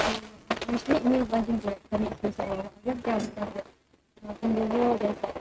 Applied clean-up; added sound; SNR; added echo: neural mask model RNNoise.